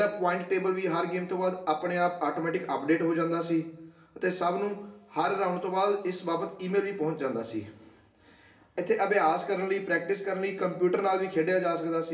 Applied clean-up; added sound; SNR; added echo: none; none; none; reverberation time 0.6 s.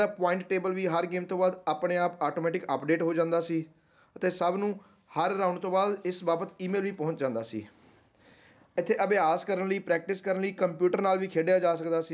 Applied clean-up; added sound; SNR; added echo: none; none; none; none.